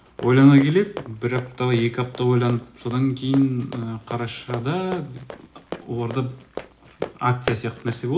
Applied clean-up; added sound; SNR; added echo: none; Run; 15 dB; reverberation time 0.4 s.